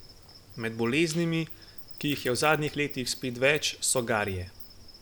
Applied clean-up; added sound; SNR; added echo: none; Insect; 17 dB; none.